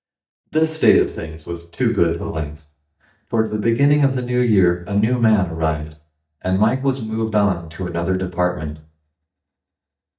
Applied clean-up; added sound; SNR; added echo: neural mask model DeepFilterNet 3.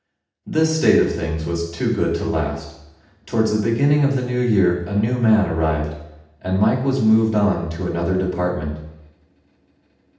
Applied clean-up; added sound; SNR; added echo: none; Bowed string instrument; 19 dB; reverberation time 0.8 s.